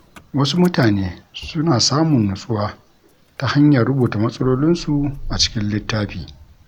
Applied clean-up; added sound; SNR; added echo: none; Engine starting / Motor vehicle (road); 18 dB; none.